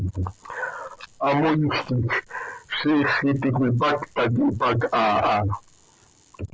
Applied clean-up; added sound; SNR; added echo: none; none; none; none.